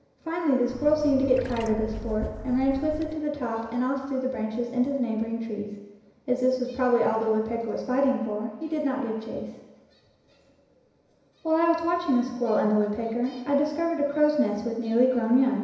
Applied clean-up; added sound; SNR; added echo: none; Trickle, dribble / Chirp, tweet; 11 dB; reverberation time 1.0 s.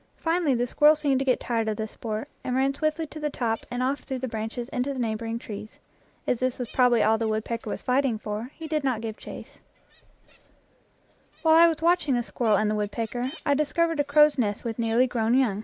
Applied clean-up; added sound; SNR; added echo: none; none; none; none.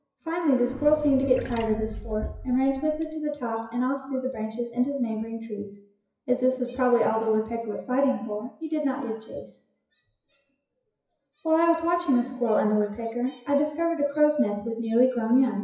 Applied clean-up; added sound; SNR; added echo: classical method WPE with log-MMSE.